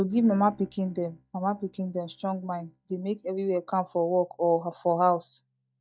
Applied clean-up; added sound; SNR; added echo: neural mask model DeepFilterNet 3.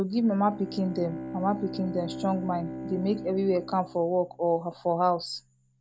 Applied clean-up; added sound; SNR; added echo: none; Bowed string instrument; 11 dB; none.